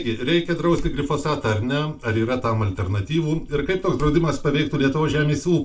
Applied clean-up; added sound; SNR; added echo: none; Slam; 12 dB; reverberation time 0.2 s.